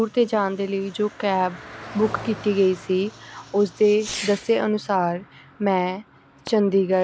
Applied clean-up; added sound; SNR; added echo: none; Fireworks + Car passing by; 17 dB; none.